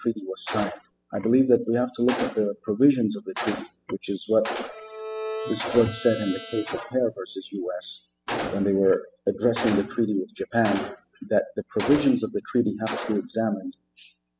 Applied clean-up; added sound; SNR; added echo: classical method spectral subtraction.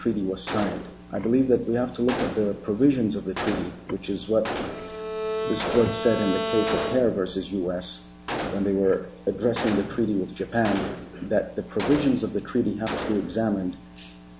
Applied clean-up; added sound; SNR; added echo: none; Gunshot, gunfire + Bowed string instrument; 8 dB; none.